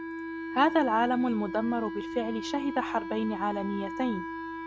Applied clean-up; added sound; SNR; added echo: none; Wind instrument, woodwind instrument; 7 dB; none.